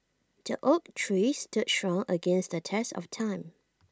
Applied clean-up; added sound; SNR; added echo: none; none; none; none.